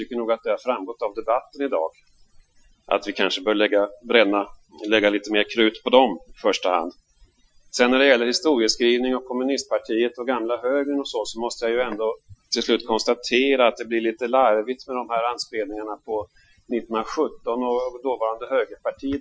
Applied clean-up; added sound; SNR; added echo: classical method Wiener filter.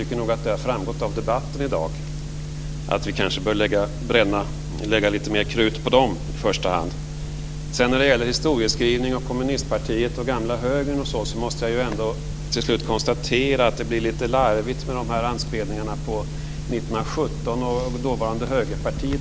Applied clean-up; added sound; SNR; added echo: none; Crackle; 14 dB; none.